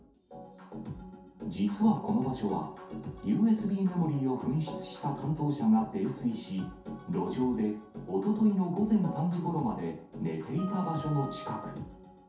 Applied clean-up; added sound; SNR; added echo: none; Wind instrument, woodwind instrument; 15 dB; reverberation time 0.5 s.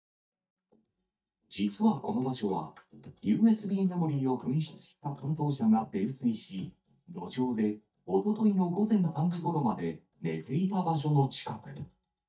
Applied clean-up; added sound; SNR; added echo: neural mask model DeepFilterNet 3.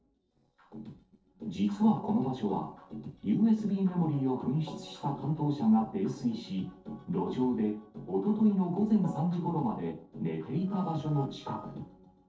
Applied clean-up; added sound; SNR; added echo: neural separator model SepFormer DNS4.